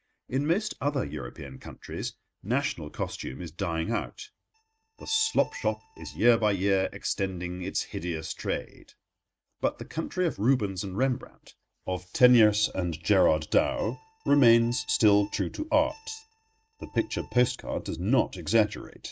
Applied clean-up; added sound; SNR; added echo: neural mask model RNNoise.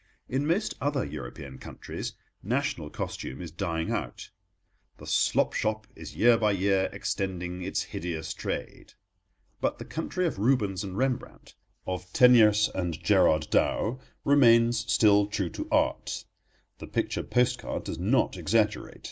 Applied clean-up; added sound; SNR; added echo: none; none; none; none.